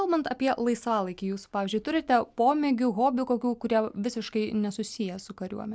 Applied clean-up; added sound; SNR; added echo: none; none; none; none.